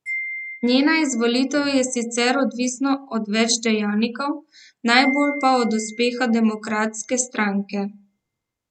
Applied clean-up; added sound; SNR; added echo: none; Wind chime; 16 dB; none.